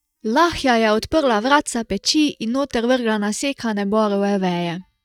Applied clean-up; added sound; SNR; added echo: neural mask model DeepFilterNet 3.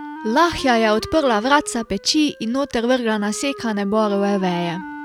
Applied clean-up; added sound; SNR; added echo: none; Wind instrument, woodwind instrument; 15 dB; none.